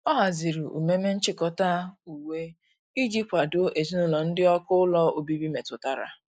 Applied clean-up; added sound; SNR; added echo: neural mask model Resemble Enhance denoiser.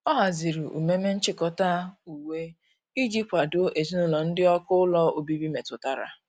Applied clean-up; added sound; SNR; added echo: none; none; none; none.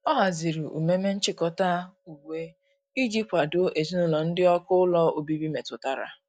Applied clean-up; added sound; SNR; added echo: neural mask model DeepFilterNet 3.